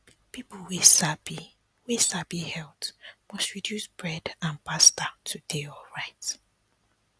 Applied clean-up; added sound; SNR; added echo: none; none; none; none.